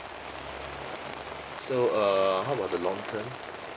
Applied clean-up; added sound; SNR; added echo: none; Rain; 8 dB; none.